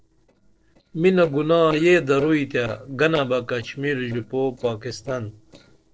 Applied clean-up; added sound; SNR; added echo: neural separator model SepFormer DNS4.